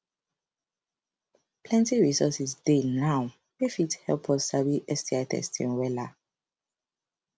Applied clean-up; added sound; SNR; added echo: none; none; none; none.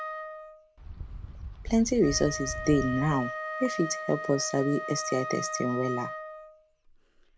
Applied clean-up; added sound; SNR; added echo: none; Wind + Wind instrument, woodwind instrument; 7 dB; none.